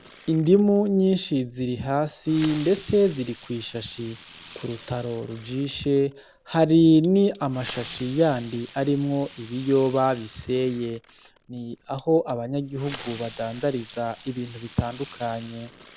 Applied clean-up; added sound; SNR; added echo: none; Fireworks + Cutlery, silverware; 17 dB; none.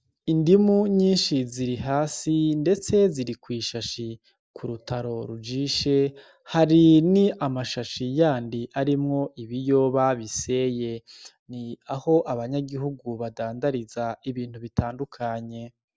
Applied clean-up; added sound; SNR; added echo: none; none; none; none.